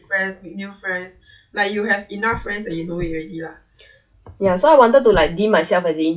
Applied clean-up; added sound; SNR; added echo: classical method log-MMSE.